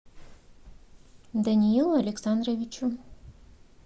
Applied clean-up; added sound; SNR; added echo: none; none; none; none.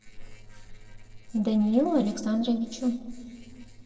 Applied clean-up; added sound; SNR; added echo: neural separator model SepFormer DNS4.